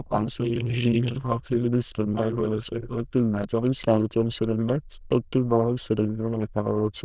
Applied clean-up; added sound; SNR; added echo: neural diffusion model UNIVERSE++.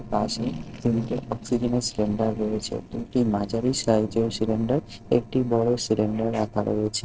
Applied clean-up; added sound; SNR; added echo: neural separator model SepFormer DNS4.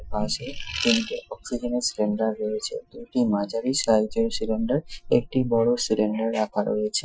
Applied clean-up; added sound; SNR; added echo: classical method Wiener filter.